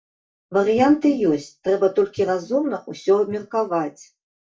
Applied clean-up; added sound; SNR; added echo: neural mask model DeepFilterNet 3.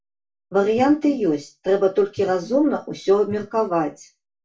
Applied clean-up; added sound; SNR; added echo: none; Breathing; 19 dB; reverberation time 0.2 s.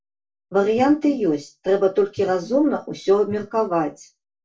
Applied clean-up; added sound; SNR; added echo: neural separator model SepFormer DNS4.